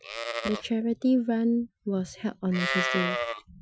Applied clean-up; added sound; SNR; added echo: classical method Wiener filter.